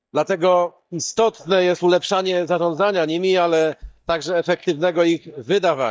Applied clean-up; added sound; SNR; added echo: neural mask model DeepFilterNet 3.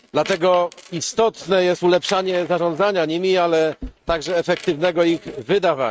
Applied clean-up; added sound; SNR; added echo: neural mask model RNNoise.